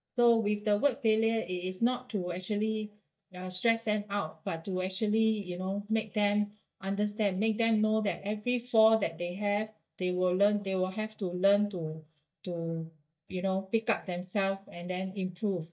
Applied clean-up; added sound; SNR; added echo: neural mask model DeepFilterNet 3.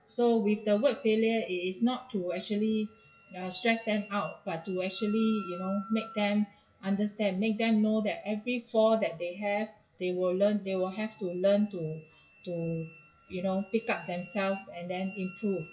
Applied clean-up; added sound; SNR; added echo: classical method WPE with log-MMSE.